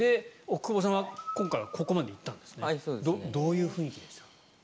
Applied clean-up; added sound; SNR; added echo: none; Animal; 14 dB; none.